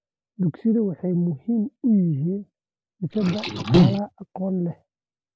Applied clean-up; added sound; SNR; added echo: none; Liquid; -5 dB; none.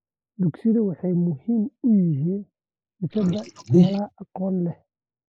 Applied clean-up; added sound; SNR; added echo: neural mask model Resemble Enhance denoiser.